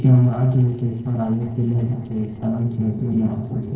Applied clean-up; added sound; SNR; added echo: neural separator model SepFormer DNS4.